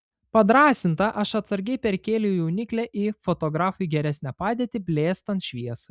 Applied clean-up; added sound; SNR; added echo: none; none; none; none.